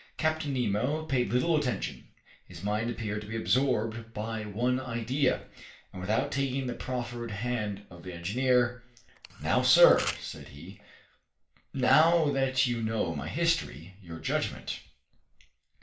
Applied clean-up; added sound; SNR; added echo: none; Camera; 10 dB; reverberation time 0.3 s.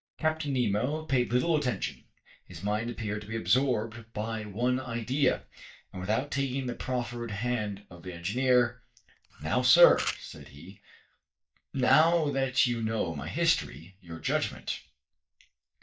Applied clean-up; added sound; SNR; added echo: neural mask model DeepFilterNet 3.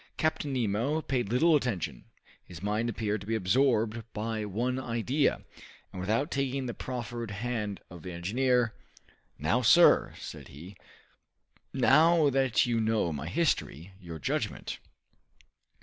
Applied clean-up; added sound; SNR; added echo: none; none; none; none.